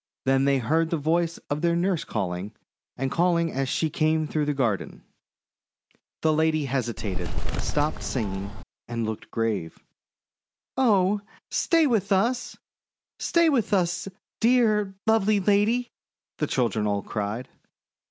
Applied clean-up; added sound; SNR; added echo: none; Bird; -2 dB; none.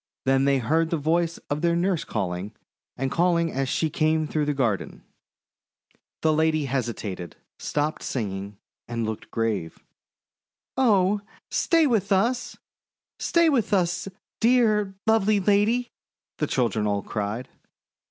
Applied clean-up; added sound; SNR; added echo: none; none; none; none.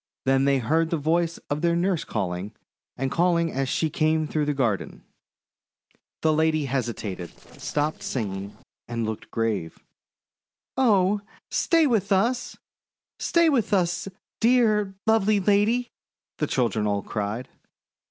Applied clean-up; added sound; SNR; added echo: neural separator model SepFormer DNS4.